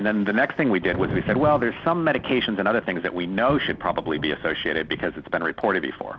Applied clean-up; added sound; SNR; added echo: none; Thunder; 13 dB; none.